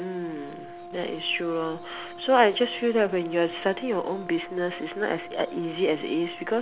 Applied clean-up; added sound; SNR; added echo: none; Brass instrument; 15 dB; none.